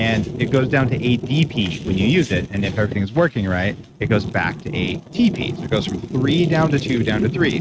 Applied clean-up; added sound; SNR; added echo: neural mask model RNNoise.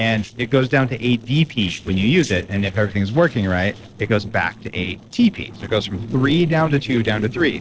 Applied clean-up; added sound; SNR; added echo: neural separator model SepFormer DNS4.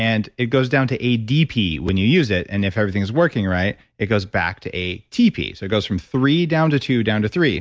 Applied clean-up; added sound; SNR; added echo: none; none; none; none.